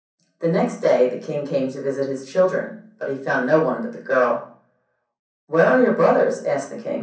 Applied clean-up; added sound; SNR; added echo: none; none; none; reverberation time 0.6 s.